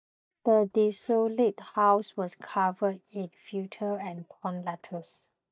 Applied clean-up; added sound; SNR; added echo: neural mask model DeepFilterNet 3.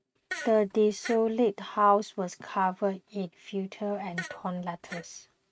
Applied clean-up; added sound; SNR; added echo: neural mask model RNNoise.